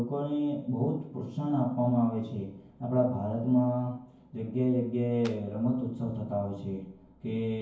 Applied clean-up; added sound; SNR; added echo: none; Clapping; 20 dB; reverberation time 0.9 s.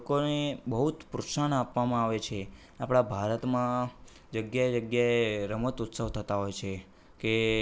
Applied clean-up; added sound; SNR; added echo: none; none; none; none.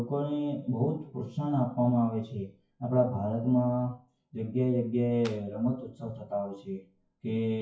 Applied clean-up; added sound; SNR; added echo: classical method WPE with log-MMSE.